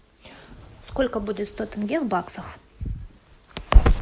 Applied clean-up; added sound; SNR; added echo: none; none; none; none.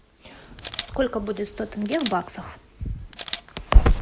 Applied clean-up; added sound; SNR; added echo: none; Camera; 13 dB; none.